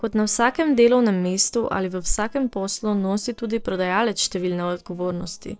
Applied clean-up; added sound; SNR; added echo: neural separator model SepFormer DNS4.